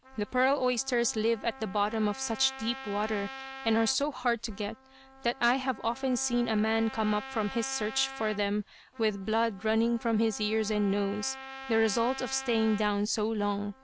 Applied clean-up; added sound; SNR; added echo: none; Trumpet; 15 dB; none.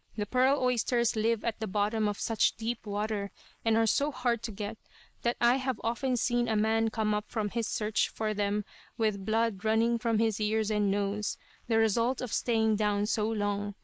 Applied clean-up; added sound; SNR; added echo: neural mask model Resemble Enhance denoiser.